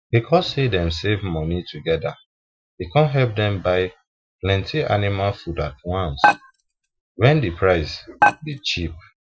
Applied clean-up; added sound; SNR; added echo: classical method Wiener filter.